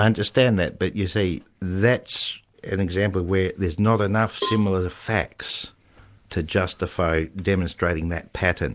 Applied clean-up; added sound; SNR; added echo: none; Cowbell; 13 dB; none.